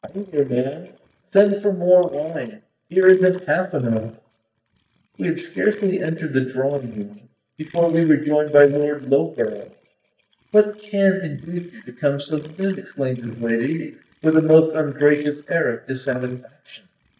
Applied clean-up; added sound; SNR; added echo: neural mask model DeepFilterNet 3.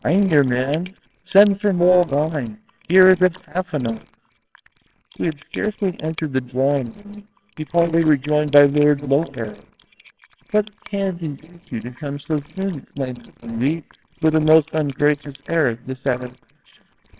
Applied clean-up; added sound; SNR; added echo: neural separator model SepFormer WHAMR!.